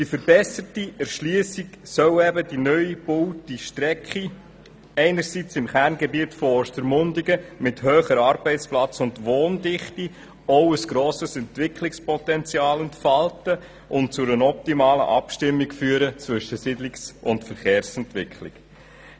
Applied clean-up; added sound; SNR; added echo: none; none; none; none.